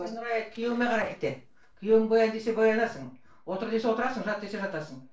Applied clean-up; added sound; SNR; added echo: neural separator model SepFormer DNS4.